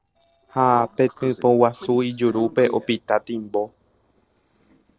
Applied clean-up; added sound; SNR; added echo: neural separator model SepFormer DNS4.